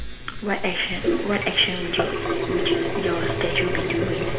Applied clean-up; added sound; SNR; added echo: none; Sink (filling or washing) / Water tap, faucet; -1 dB; reverberation time 2.8 s.